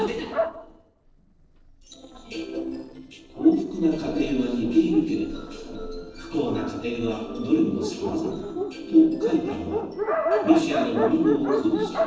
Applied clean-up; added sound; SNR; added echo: neural separator model SepFormer DNS4.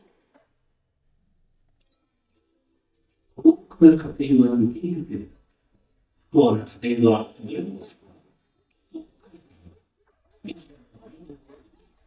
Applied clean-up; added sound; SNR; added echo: neural mask model DeepFilterNet 3.